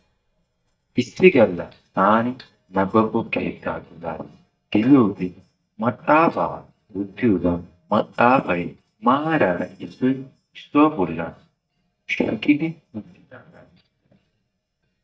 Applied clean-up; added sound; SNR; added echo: neural mask model DeepFilterNet 3.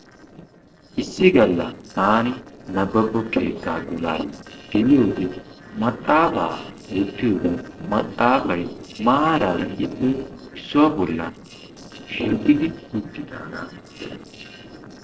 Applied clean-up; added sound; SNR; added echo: neural separator model SepFormer DNS4.